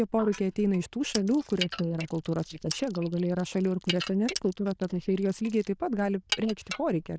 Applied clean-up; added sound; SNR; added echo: neural diffusion model UNIVERSE++.